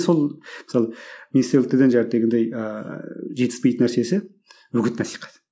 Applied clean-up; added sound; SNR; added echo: none; none; none; none.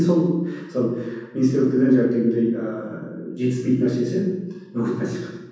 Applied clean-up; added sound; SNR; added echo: none; none; none; reverberation time 1.1 s.